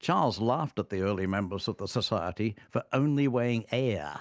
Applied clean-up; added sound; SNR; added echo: none; none; none; none.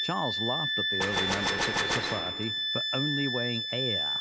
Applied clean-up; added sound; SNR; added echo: none; Gunshot, gunfire + Wind instrument, woodwind instrument; -4 dB; none.